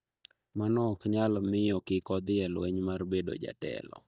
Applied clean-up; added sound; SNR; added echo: neural mask model DeepFilterNet 3.